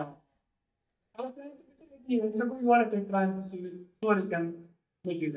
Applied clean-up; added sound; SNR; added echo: neural mask model DeepFilterNet 3.